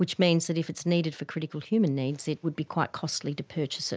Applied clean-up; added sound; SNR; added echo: none; none; none; none.